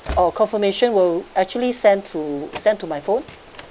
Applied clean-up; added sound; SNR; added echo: none; Slam / Train; 18 dB; none.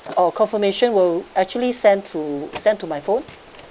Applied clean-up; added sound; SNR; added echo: neural mask model Resemble Enhance denoiser.